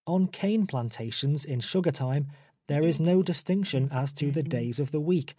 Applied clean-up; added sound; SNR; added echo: neural mask model RNNoise.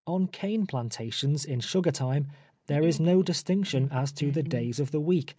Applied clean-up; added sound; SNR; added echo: neural mask model DeepFilterNet 3.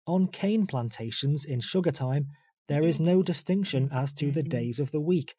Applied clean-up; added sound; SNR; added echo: classical method Wiener filter.